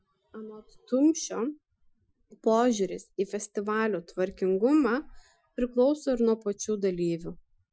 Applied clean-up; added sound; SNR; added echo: classical method Wiener filter.